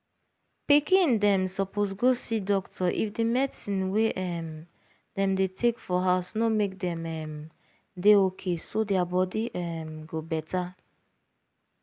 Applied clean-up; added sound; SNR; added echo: none; none; none; none.